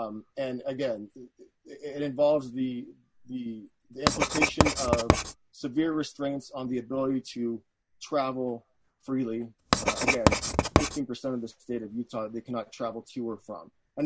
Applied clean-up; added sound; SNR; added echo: none; Writing; -4 dB; none.